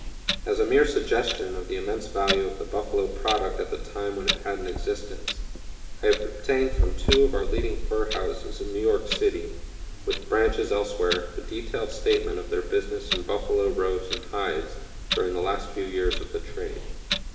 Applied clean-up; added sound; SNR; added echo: none; Clock; 3 dB; reverberation time 1.1 s.